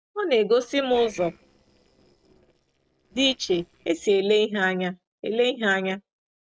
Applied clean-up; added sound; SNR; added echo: neural separator model SepFormer DNS4.